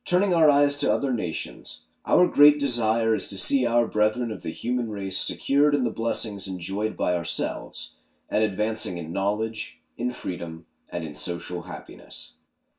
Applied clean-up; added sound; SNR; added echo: none; none; none; reverberation time 0.1 s.